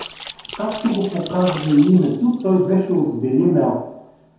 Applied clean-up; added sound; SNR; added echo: none; Splash, splatter; 18 dB; reverberation time 0.9 s.